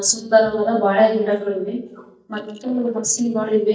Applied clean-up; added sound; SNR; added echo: neural mask model DeepFilterNet 3.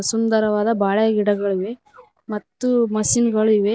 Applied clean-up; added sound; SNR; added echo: none; none; none; none.